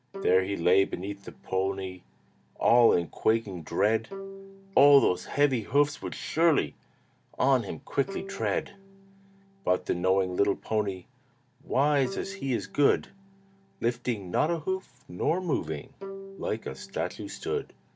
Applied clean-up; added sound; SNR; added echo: none; Bowed string instrument; 18 dB; none.